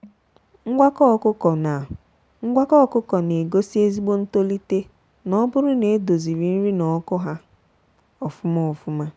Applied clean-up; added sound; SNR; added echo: none; none; none; none.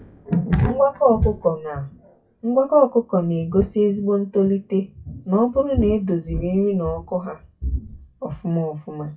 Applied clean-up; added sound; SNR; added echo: classical method WPE with log-MMSE.